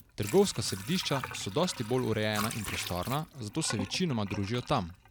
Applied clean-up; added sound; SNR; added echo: none; Sink (filling or washing) / Water; 11 dB; none.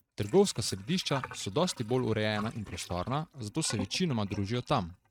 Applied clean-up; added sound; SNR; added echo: neural mask model RNNoise.